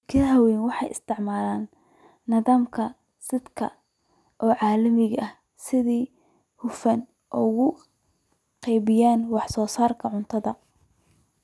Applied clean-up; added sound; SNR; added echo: none; none; none; none.